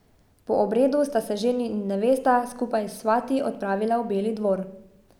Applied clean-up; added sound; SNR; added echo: none; none; none; none.